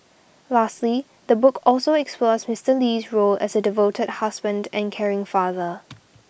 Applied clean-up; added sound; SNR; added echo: none; none; none; none.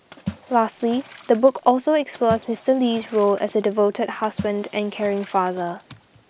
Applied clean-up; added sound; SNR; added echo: none; Water / Splash, splatter; 16 dB; none.